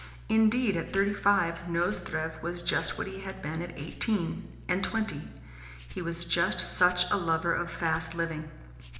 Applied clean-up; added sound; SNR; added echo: none; Rattle (instrument); 13 dB; reverberation time 0.8 s.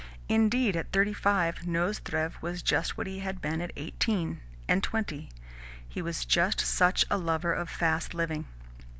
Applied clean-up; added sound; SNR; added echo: none; none; none; none.